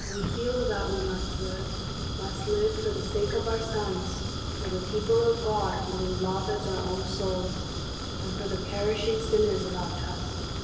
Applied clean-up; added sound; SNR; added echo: none; Fire; 2 dB; reverberation time 1.0 s.